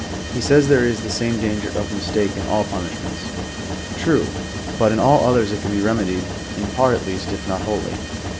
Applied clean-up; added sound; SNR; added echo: none; Mechanisms; 6 dB; none.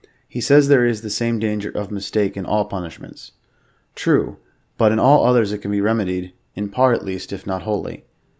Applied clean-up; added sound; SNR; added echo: none; none; none; none.